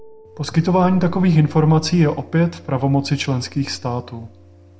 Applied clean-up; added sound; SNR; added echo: none; Piano; 18 dB; none.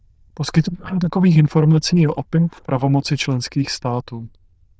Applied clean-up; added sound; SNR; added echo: neural diffusion model UNIVERSE++.